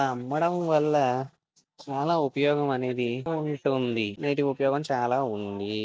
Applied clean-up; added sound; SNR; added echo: none; none; none; none.